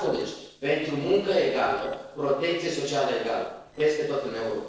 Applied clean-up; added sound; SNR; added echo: neural separator model SepFormer DNS4.